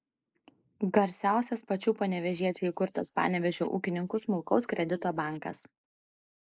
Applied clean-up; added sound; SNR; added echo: neural mask model Resemble Enhance denoiser.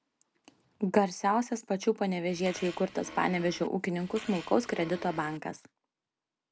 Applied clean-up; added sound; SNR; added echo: none; Fart; 15 dB; none.